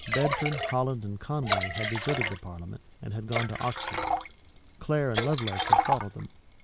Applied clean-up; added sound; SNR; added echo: none; Liquid; 0 dB; none.